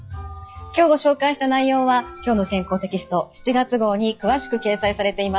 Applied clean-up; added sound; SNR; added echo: classical method log-MMSE.